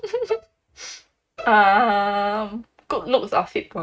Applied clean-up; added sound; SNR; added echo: neural mask model RNNoise.